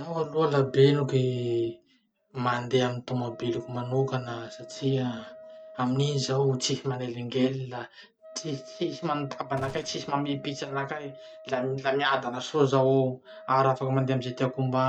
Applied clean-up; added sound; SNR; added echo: none; Gunshot, gunfire + Wind instrument, woodwind instrument; 19 dB; none.